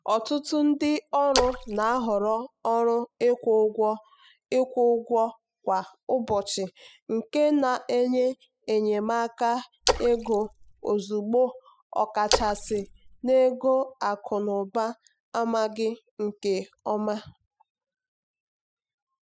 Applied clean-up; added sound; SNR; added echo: classical method spectral subtraction.